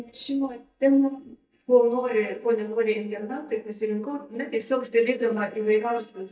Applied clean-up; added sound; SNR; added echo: neural mask model DeepFilterNet 3.